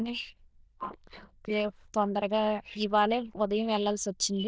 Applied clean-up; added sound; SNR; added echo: neural diffusion model UNIVERSE++.